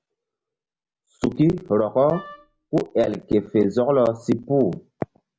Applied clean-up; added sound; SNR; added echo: none; Wind instrument, woodwind instrument; 19 dB; none.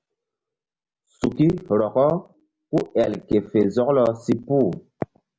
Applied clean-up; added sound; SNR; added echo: none; none; none; none.